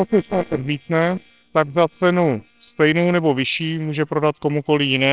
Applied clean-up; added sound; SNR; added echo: neural separator model SepFormer WHAMR!.